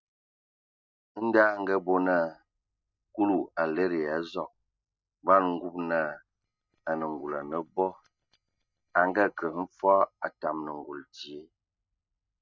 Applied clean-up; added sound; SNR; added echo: neural mask model DeepFilterNet 3.